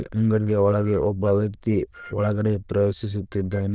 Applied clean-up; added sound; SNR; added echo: neural diffusion model UNIVERSE++.